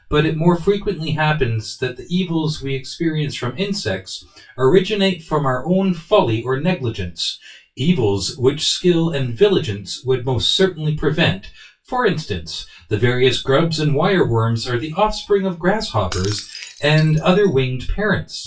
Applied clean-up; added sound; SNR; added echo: classical method WPE with log-MMSE.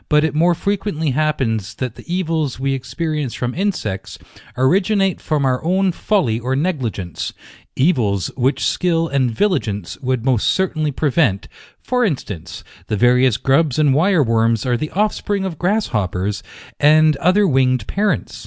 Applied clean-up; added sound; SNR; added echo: none; none; none; none.